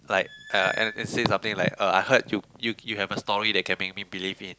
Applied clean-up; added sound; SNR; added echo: none; Squeak; 12 dB; none.